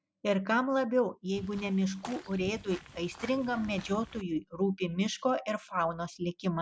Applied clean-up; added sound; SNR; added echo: none; Walk, footsteps / Bird vocalization, bird call, bird song; 16 dB; none.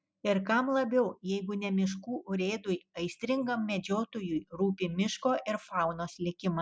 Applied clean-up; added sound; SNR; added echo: none; none; none; none.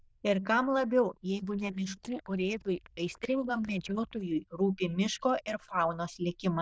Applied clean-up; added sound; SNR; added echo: neural diffusion model UNIVERSE++.